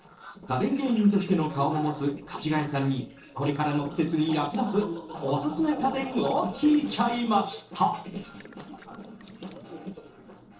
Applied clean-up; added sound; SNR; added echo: neural separator model SepFormer DNS4.